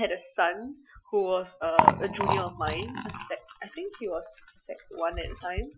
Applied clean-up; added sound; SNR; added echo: classical method Wiener filter.